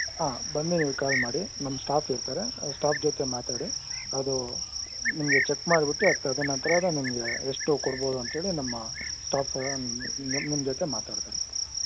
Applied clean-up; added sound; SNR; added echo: none; Cricket; 2 dB; none.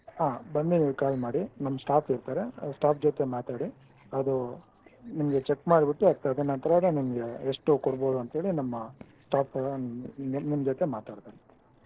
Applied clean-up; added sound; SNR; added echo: neural separator model SepFormer DNS4.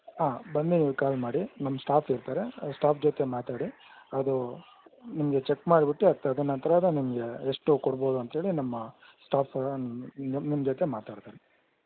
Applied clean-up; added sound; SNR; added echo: none; none; none; none.